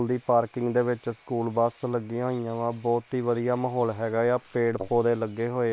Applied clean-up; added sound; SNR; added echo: neural separator model SepFormer WHAM!.